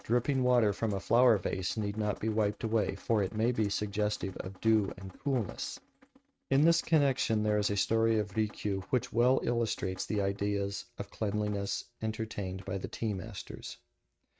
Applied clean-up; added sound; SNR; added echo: neural mask model RNNoise.